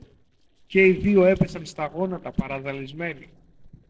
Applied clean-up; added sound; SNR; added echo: neural separator model SepFormer DNS4.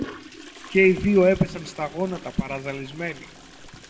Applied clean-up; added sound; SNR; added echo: none; Toilet flush; 18 dB; reverberation time 1.4 s.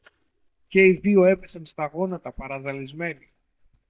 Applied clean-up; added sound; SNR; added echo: neural mask model DeepFilterNet 3.